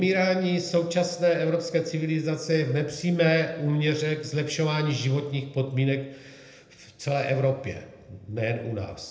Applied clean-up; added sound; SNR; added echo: none; none; none; reverberation time 0.7 s.